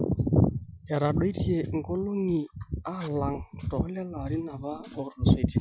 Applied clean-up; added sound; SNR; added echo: classical method Wiener filter.